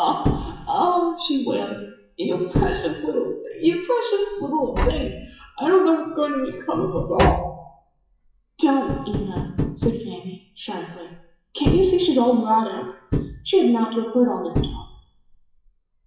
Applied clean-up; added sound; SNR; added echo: classical method WPE with log-MMSE.